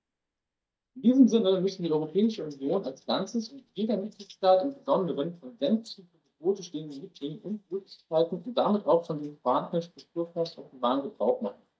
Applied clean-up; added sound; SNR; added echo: neural mask model DeepFilterNet 3.